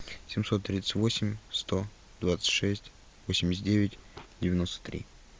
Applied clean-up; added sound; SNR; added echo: none; none; none; none.